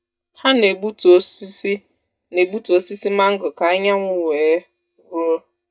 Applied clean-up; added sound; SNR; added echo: neural mask model DeepFilterNet 3.